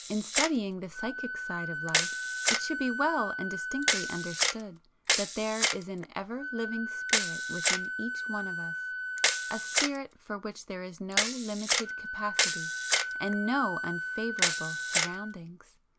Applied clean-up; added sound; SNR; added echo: none; Camera + Wind instrument, woodwind instrument; -4 dB; none.